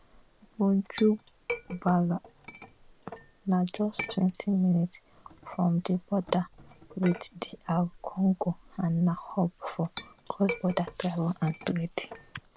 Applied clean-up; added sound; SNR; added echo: none; Chink, clink; 16 dB; none.